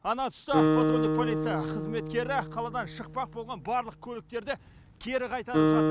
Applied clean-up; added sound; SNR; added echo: none; Acoustic guitar; -3 dB; none.